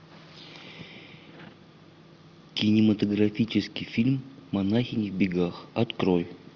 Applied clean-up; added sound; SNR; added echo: none; none; none; none.